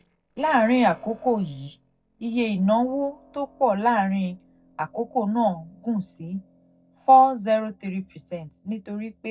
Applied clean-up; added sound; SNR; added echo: neural separator model SepFormer DNS4.